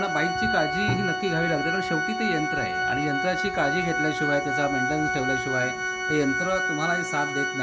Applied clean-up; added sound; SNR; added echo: none; Organ; -1 dB; none.